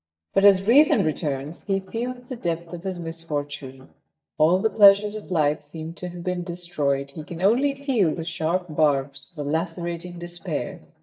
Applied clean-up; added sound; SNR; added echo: neural mask model DeepFilterNet 3.